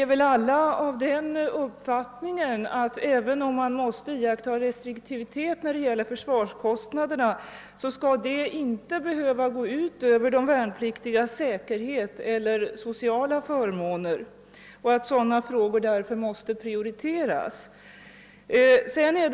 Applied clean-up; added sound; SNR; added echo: none; none; none; none.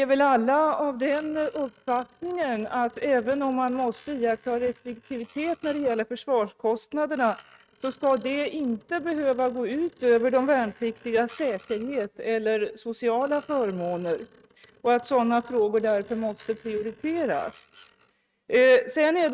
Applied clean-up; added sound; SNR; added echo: neural mask model RNNoise.